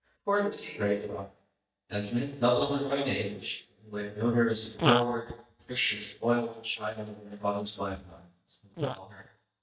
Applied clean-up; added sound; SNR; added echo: neural mask model DeepFilterNet 3.